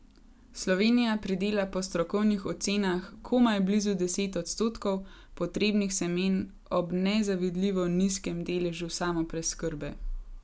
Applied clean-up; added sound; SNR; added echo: none; none; none; none.